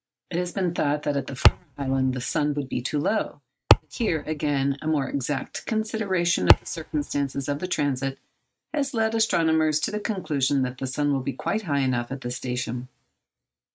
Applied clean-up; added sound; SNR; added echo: neural mask model RNNoise.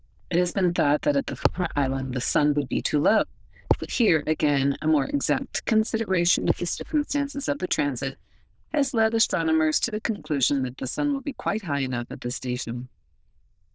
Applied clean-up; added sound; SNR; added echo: neural diffusion model UNIVERSE++.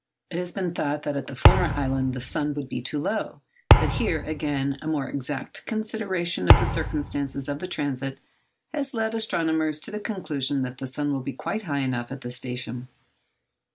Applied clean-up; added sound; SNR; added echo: none; Thump, thud; -4 dB; none.